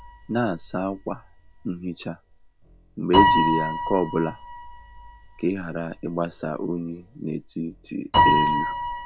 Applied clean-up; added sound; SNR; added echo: none; Piano; -2 dB; none.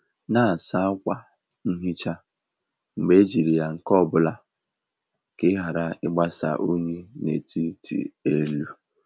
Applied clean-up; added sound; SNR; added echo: none; none; none; none.